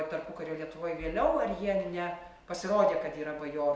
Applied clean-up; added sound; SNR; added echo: none; none; none; none.